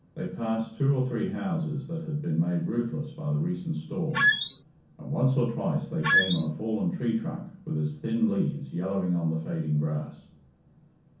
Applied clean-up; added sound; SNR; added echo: none; Squeak; -4 dB; reverberation time 0.6 s.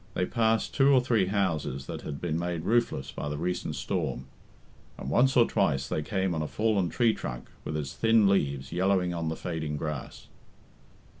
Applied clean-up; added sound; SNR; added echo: none; none; none; none.